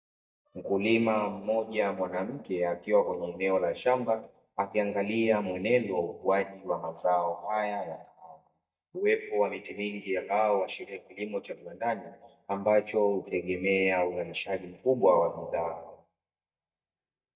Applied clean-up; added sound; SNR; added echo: neural mask model DeepFilterNet 3.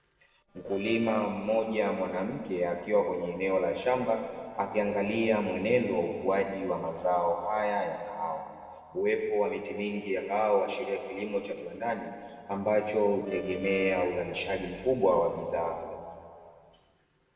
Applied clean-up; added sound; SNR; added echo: neural separator model SepFormer DNS4.